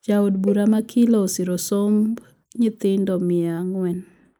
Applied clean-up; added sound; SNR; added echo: neural mask model Resemble Enhance denoiser.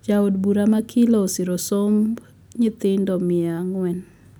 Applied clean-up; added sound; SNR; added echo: none; none; none; none.